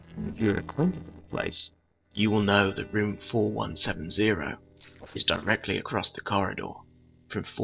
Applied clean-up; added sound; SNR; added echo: neural separator model SepFormer DNS4.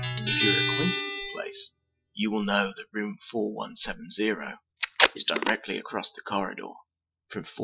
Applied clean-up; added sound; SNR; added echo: classical method Wiener filter.